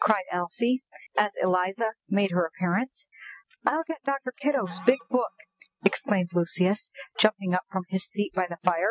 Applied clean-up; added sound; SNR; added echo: neural mask model RNNoise.